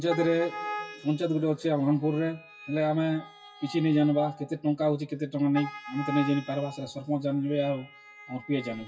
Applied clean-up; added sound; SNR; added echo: classical method WPE with log-MMSE.